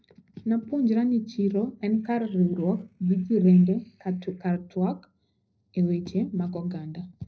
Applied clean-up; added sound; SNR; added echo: neural separator model SepFormer DNS4.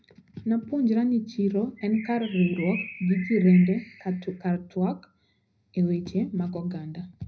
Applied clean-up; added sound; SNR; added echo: none; Bird; 15 dB; reverberation time 0.4 s.